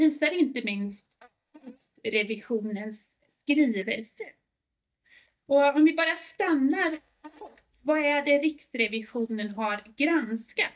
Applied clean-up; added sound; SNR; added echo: neural mask model DeepFilterNet 3.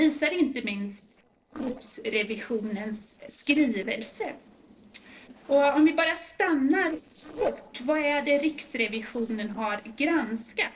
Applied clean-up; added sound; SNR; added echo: neural separator model SepFormer DNS4.